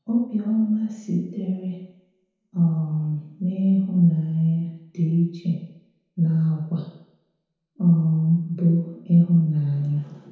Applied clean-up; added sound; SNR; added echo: none; none; none; reverberation time 0.9 s.